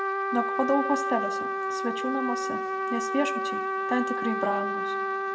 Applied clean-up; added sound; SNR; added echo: none; Trumpet; -1 dB; reverberation time 1.4 s.